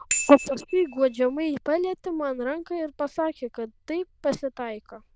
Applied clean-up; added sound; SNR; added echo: neural diffusion model UNIVERSE++.